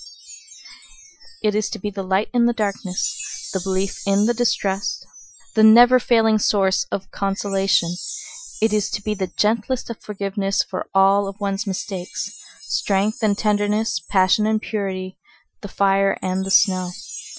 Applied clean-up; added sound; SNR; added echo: classical method Wiener filter.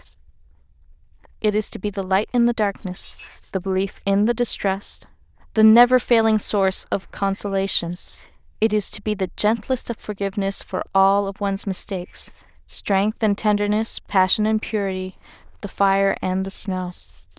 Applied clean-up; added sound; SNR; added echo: neural diffusion model UNIVERSE++.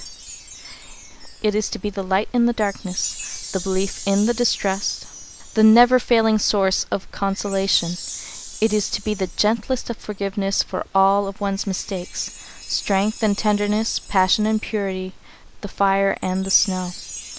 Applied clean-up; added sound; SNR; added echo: none; Chime; 17 dB; none.